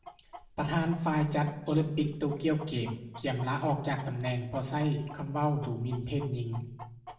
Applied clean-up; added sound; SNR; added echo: none; Chicken, rooster; 19 dB; reverberation time 0.8 s.